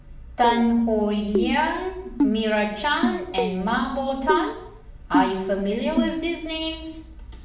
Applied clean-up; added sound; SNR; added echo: none; Keyboard (musical); 4 dB; reverberation time 0.6 s.